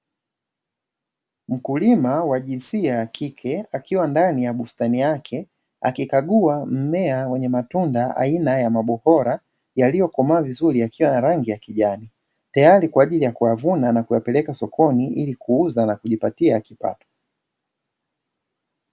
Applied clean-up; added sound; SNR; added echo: none; none; none; none.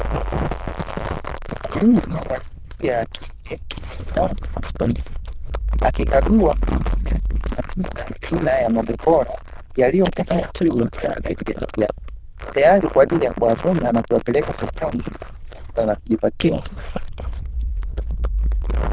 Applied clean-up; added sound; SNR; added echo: neural diffusion model UNIVERSE++.